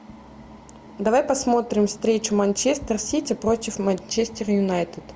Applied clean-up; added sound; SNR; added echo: none; none; none; none.